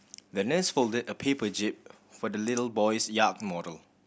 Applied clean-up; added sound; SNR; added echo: none; none; none; none.